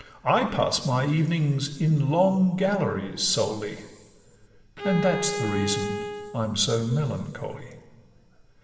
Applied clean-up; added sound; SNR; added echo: none; Bowed string instrument; 7 dB; reverberation time 2.5 s.